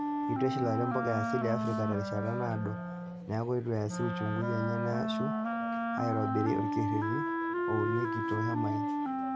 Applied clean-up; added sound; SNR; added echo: none; Wind instrument, woodwind instrument; -1 dB; none.